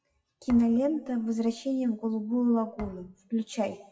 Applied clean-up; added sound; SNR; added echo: classical method WPE with log-MMSE.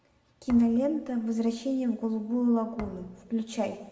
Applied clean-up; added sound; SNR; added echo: none; Thump, thud; 20 dB; reverberation time 1.2 s.